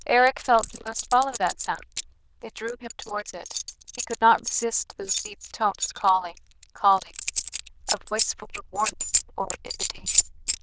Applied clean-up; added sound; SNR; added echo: neural diffusion model UNIVERSE++.